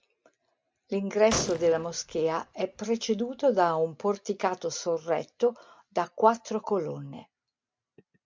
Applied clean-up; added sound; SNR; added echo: none; Gunshot, gunfire; 11 dB; none.